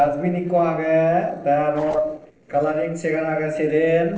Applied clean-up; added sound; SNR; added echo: neural separator model SepFormer DNS4.